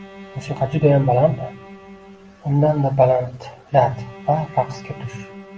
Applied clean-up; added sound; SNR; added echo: none; Bowed string instrument; 19 dB; none.